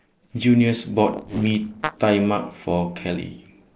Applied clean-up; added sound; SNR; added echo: neural separator model SepFormer DNS4.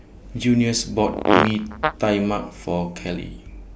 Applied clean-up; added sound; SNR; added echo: none; Fart; -1 dB; none.